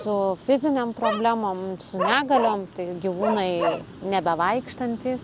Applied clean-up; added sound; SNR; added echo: none; none; none; none.